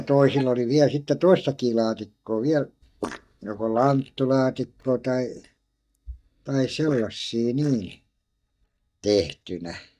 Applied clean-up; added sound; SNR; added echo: neural mask model DeepFilterNet 3.